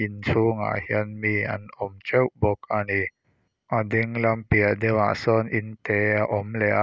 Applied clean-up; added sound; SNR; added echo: none; none; none; none.